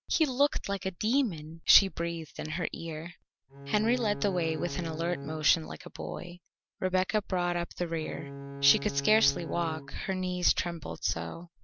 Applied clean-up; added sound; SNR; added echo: none; Bowed string instrument; 10 dB; none.